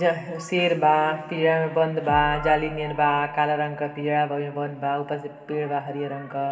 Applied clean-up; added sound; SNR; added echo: none; Bass drum; 17 dB; reverberation time 2.3 s.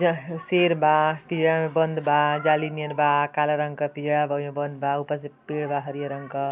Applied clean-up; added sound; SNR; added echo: none; none; none; none.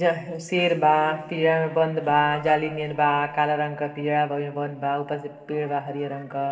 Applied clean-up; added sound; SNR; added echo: neural separator model SepFormer DNS4.